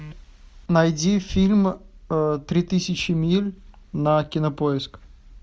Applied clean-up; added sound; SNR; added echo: none; none; none; none.